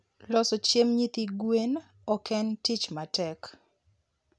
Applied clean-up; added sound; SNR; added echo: none; none; none; none.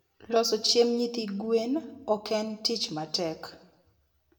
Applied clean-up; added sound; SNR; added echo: none; none; none; reverberation time 0.7 s.